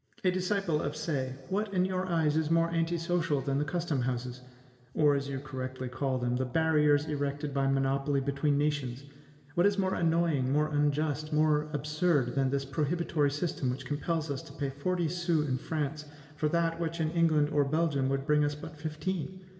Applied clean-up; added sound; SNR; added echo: none; none; none; reverberation time 1.7 s.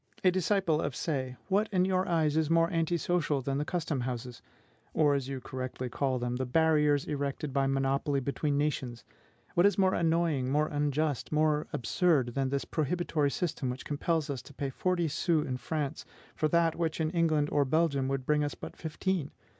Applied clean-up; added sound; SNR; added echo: none; none; none; none.